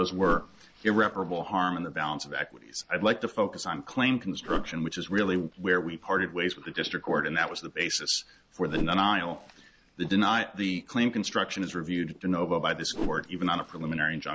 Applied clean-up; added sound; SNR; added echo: none; Whoosh, swoosh, swish; 12 dB; none.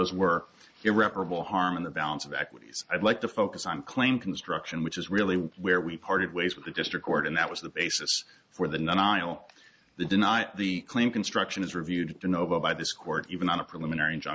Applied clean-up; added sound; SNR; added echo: none; none; none; none.